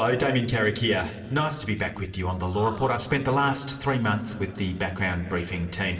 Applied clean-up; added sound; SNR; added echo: neural separator model SepFormer DNS4.